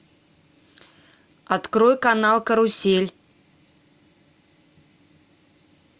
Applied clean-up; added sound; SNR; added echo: none; none; none; none.